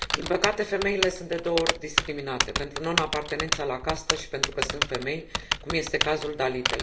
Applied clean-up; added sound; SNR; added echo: none; Typing; 1 dB; reverberation time 0.5 s.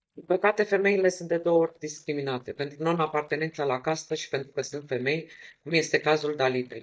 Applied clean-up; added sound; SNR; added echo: neural mask model DeepFilterNet 3.